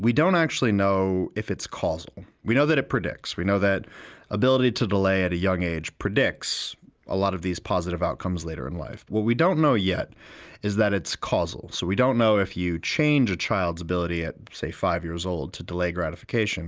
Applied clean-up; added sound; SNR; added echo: none; none; none; none.